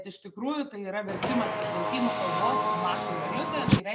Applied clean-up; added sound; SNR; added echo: none; Car; -4 dB; none.